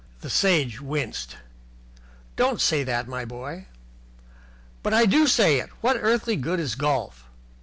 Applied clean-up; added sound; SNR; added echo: none; none; none; none.